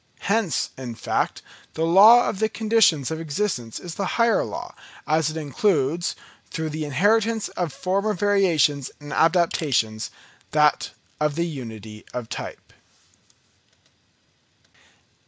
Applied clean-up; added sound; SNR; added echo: none; Crushing; 12 dB; none.